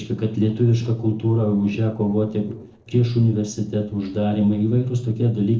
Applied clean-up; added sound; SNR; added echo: neural separator model SepFormer DNS4.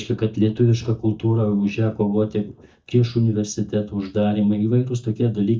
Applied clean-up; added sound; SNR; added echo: neural mask model DeepFilterNet 3.